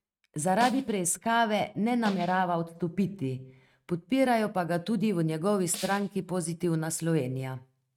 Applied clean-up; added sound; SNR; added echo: neural mask model RNNoise.